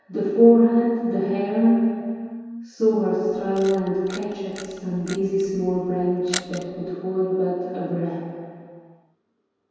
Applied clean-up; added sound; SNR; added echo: none; Camera; 16 dB; reverberation time 2.2 s.